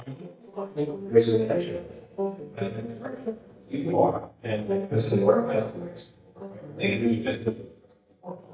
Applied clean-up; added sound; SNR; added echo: neural mask model DeepFilterNet 3.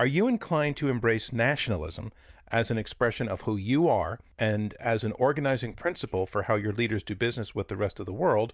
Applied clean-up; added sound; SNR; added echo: none; none; none; none.